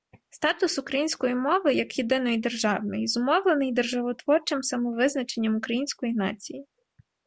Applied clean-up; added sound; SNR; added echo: none; none; none; none.